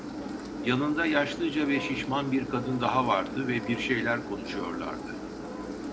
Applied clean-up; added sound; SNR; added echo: none; Engine; 7 dB; none.